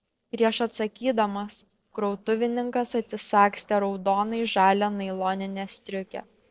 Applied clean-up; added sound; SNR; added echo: neural separator model SepFormer DNS4.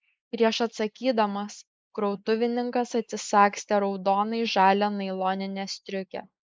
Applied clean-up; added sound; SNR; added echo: neural mask model Resemble Enhance denoiser.